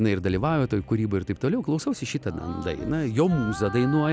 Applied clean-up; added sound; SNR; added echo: none; none; none; none.